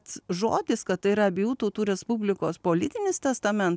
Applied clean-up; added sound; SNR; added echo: none; none; none; none.